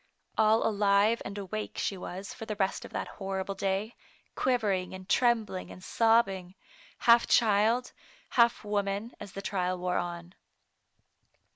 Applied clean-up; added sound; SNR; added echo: none; none; none; none.